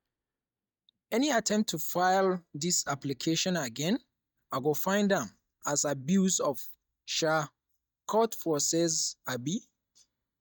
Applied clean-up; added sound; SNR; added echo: neural mask model DeepFilterNet 3.